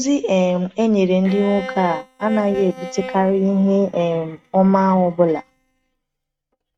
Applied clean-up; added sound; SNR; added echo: neural mask model RNNoise.